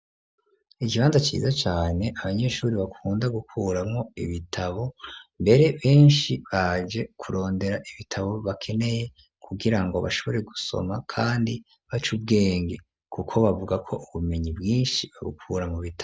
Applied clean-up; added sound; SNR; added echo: none; none; none; none.